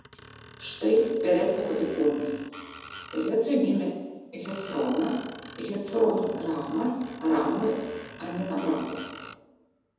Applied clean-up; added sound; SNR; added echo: none; Screech; 18 dB; reverberation time 1.1 s.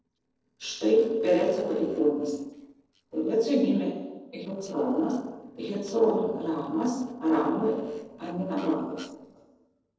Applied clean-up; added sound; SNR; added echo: neural separator model SepFormer DNS4.